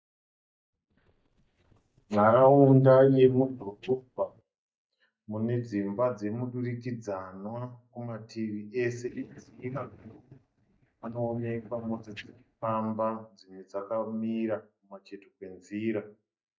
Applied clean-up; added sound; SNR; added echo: neural mask model DeepFilterNet 3.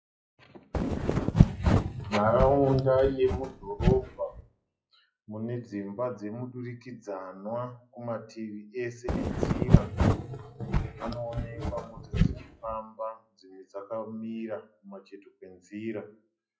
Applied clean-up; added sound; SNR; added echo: classical method WPE with log-MMSE.